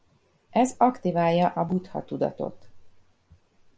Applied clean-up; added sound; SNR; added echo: none; none; none; none.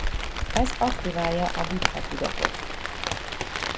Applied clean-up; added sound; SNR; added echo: none; Rain; -2 dB; none.